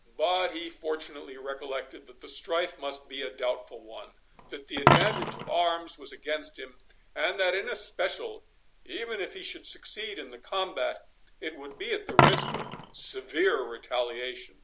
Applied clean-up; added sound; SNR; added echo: none; Coin (dropping); 1 dB; none.